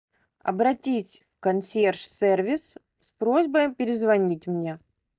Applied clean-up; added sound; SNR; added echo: neural mask model DeepFilterNet 3.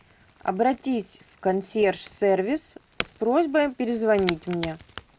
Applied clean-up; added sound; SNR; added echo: none; Crack / Crackle; 14 dB; none.